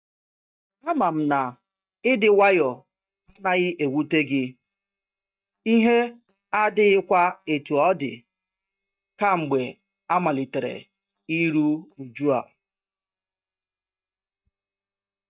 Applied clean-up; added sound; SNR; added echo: neural mask model DeepFilterNet 3.